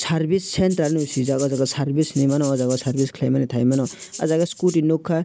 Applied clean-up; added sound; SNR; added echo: neural mask model RNNoise.